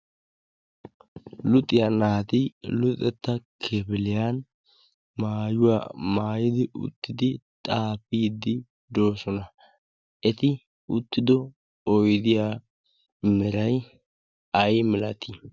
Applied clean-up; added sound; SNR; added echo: none; none; none; none.